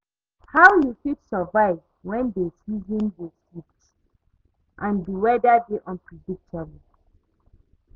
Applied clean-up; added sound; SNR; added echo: none; none; none; none.